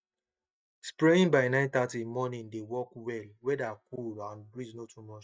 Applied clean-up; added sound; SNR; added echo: neural mask model DeepFilterNet 3.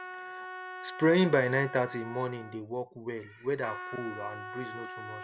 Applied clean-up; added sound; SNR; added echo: none; Trumpet; 11 dB; none.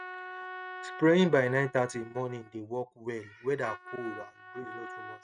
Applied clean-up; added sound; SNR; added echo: neural mask model RNNoise.